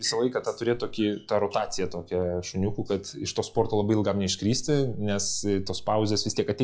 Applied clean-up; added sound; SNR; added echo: classical method log-MMSE.